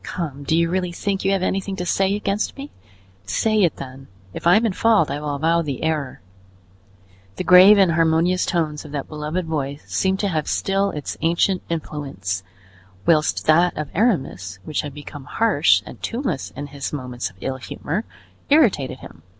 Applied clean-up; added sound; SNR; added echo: none; none; none; none.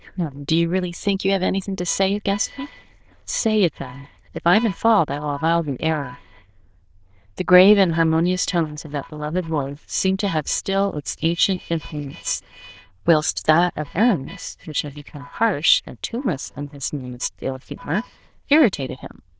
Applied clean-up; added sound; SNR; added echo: neural diffusion model UNIVERSE++.